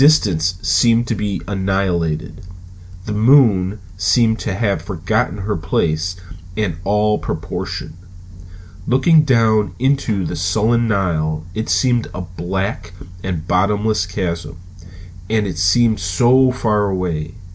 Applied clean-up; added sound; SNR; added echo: none; none; none; none.